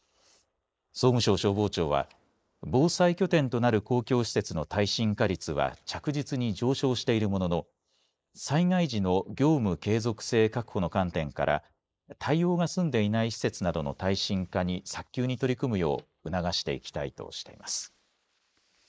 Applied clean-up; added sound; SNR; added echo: neural mask model Resemble Enhance denoiser.